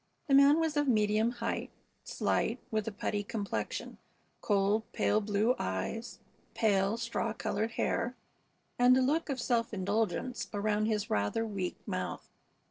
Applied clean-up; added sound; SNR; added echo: neural separator model SepFormer DNS4.